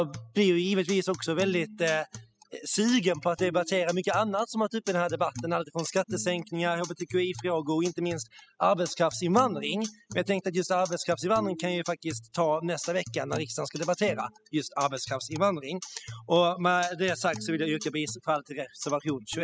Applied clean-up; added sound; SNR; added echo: classical method spectral subtraction.